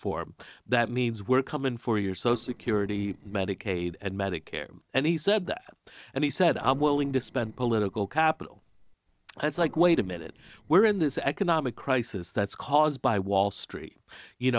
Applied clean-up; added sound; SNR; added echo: neural separator model SepFormer DNS4.